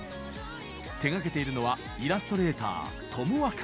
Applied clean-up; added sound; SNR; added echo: none; none; none; none.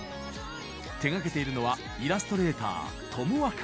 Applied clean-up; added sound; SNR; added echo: none; Telephone; 19 dB; none.